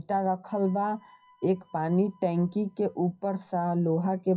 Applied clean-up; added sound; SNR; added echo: classical method WPE with log-MMSE.